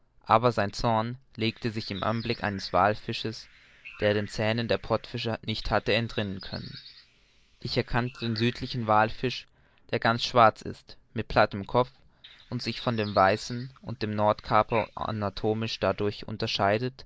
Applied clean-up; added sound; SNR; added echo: neural mask model Resemble Enhance denoiser.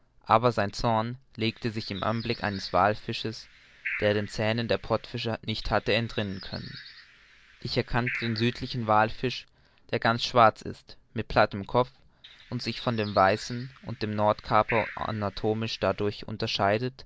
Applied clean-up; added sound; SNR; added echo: none; Bird; 15 dB; none.